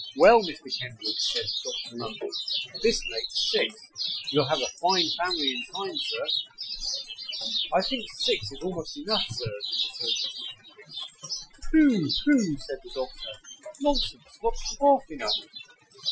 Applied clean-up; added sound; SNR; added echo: classical method Wiener filter.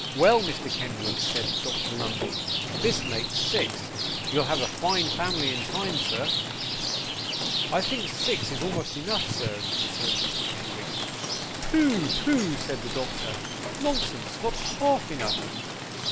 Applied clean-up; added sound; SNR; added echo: none; Rain; 0 dB; none.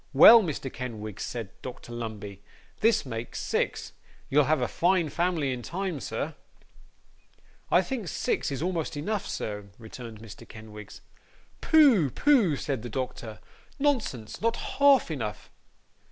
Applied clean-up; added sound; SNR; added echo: none; none; none; none.